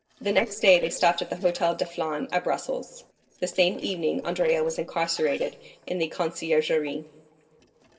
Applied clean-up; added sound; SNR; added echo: neural separator model SepFormer DNS4.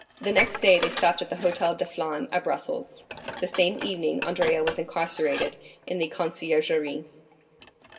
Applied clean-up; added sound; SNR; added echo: none; Dishes, pots, and pans; 10 dB; reverberation time 1.8 s.